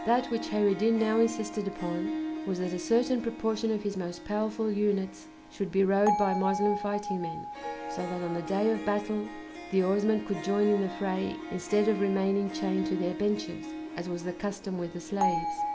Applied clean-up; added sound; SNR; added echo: none; Harp + Bell; 7 dB; none.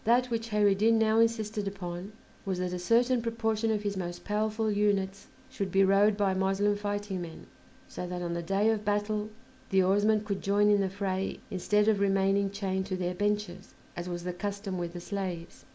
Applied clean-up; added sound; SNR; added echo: none; none; none; none.